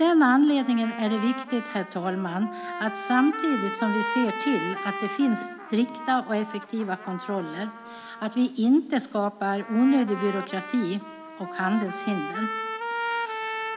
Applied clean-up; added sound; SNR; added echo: none; Trumpet; 9 dB; none.